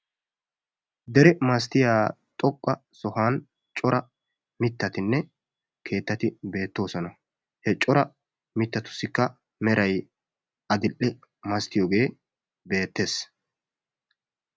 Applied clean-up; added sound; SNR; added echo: none; none; none; none.